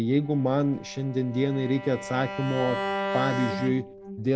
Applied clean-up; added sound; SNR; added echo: none; Bowed string instrument; 7 dB; none.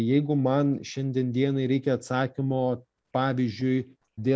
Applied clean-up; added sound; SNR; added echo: none; none; none; none.